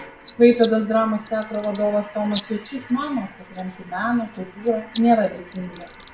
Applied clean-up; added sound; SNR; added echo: none; Bird; 8 dB; reverberation time 0.4 s.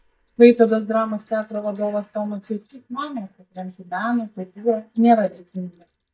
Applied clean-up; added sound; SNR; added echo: neural mask model DeepFilterNet 3.